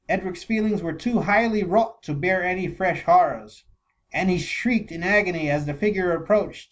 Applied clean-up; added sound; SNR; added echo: none; none; none; none.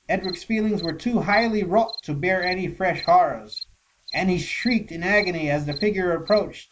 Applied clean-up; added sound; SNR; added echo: none; Cricket; 17 dB; none.